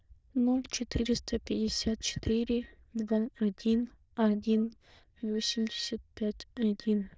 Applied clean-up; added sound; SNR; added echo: neural diffusion model UNIVERSE++.